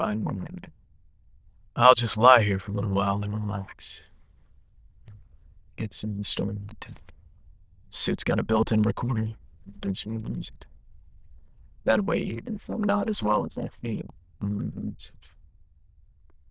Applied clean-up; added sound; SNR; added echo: neural diffusion model UNIVERSE++.